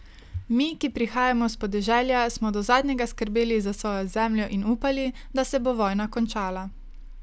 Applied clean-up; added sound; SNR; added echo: none; none; none; none.